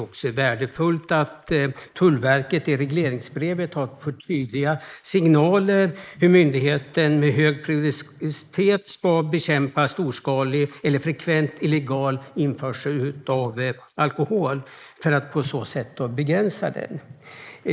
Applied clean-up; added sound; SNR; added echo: neural mask model Resemble Enhance denoiser.